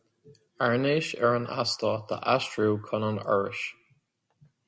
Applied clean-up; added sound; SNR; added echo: none; none; none; none.